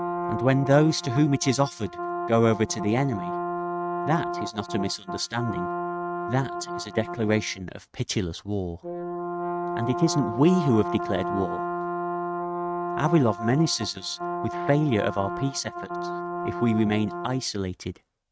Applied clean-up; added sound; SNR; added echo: neural mask model RNNoise.